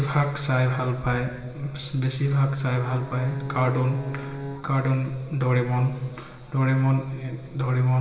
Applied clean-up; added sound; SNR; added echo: none; Bowed string instrument; 12 dB; reverberation time 2.1 s.